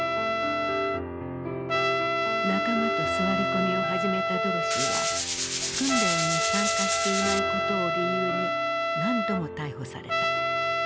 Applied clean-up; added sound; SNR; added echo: none; Trumpet + Tools; -4 dB; none.